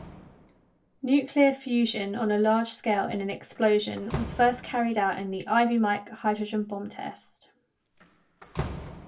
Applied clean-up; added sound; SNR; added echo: none; Slam; 16 dB; reverberation time 0.2 s.